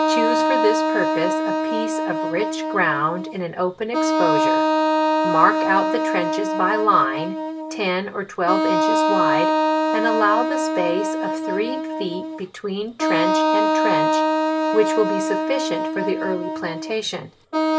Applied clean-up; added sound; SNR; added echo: none; Wind instrument, woodwind instrument; -3 dB; none.